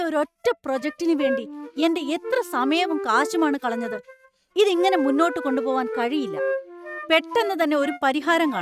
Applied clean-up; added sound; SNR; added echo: neural mask model RNNoise.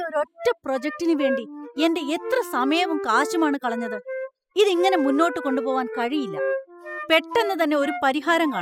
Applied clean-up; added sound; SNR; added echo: classical method spectral subtraction.